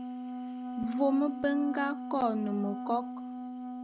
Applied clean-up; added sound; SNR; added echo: none; Wind instrument, woodwind instrument; 6 dB; none.